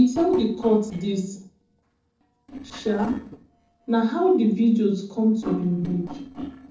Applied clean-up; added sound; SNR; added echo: neural separator model SepFormer DNS4.